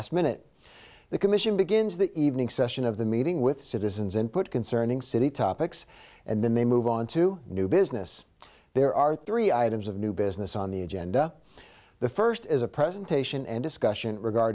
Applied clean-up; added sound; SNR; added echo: none; none; none; none.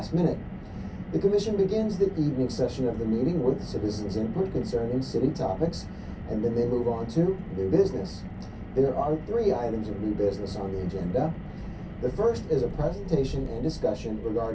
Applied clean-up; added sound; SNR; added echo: none; Car; 9 dB; reverberation time 0.3 s.